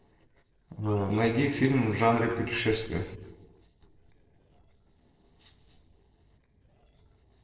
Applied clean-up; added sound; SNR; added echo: neural separator model SepFormer DNS4.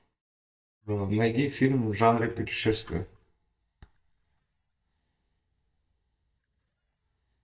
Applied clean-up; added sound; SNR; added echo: neural mask model DeepFilterNet 3.